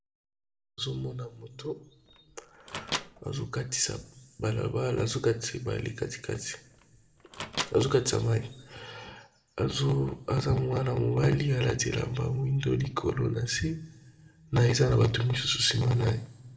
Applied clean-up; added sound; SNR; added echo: none; Microwave oven; 13 dB; reverberation time 0.6 s.